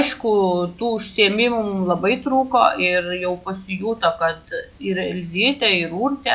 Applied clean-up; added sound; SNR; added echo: none; none; none; none.